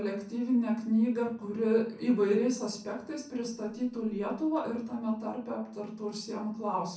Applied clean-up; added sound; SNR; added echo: none; none; none; reverberation time 0.6 s.